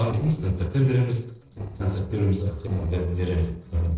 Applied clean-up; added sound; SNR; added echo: neural separator model SepFormer DNS4.